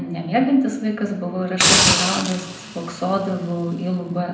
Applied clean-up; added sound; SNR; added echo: none; Hiss; -1 dB; reverberation time 0.7 s.